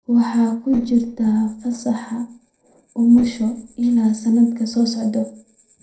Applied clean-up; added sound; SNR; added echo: neural separator model SepFormer DNS4.